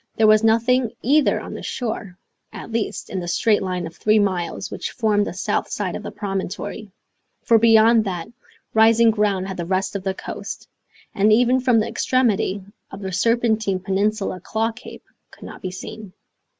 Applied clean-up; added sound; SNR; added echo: none; none; none; none.